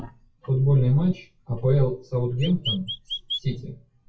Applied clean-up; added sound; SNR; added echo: classical method WPE with log-MMSE.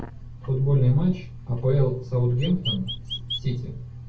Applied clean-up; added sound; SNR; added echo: none; Chirp, tweet; 9 dB; reverberation time 0.3 s.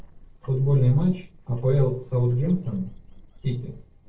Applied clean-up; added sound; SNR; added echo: neural separator model SepFormer DNS4.